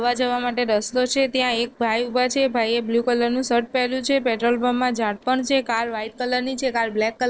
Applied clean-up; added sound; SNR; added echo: neural separator model SepFormer DNS4.